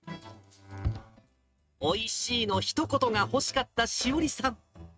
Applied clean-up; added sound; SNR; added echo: neural mask model RNNoise.